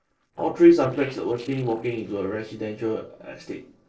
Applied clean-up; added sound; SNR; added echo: neural separator model SepFormer DNS4.